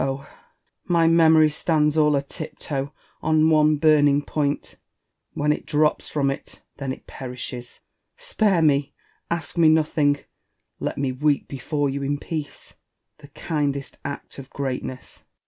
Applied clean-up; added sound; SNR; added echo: none; none; none; none.